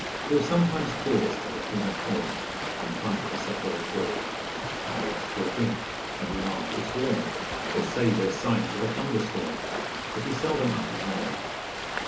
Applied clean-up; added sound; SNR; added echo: none; Stream; 2 dB; reverberation time 0.8 s.